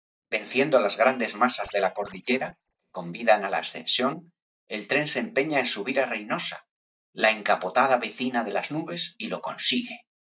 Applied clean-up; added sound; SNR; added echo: neural mask model DeepFilterNet 3.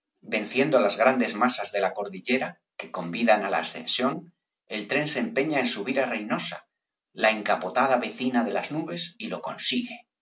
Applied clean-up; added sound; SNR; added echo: none; none; none; none.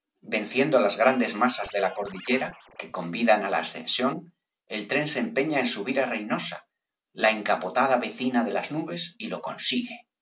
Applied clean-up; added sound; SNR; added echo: none; Scratching (performance technique); 18 dB; none.